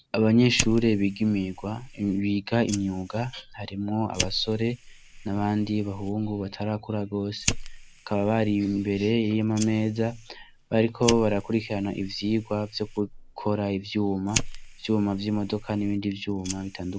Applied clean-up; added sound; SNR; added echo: none; Fire; 11 dB; none.